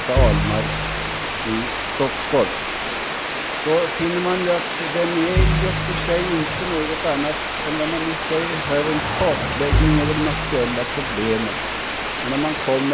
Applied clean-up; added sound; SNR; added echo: none; Bowed string instrument + Water; -1 dB; none.